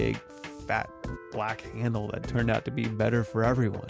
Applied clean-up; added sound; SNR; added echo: none; none; none; none.